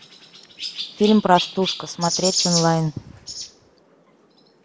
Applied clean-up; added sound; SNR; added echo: none; Chirp, tweet; 7 dB; none.